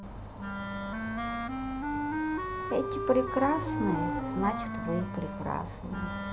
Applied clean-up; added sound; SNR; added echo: none; Wind instrument, woodwind instrument; 2 dB; none.